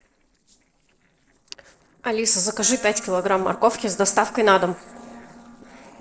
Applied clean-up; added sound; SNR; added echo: neural separator model SepFormer DNS4.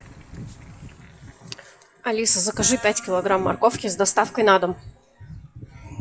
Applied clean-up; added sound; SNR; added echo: classical method WPE with log-MMSE.